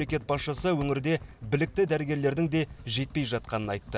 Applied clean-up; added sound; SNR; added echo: none; Computer keyboard; 17 dB; none.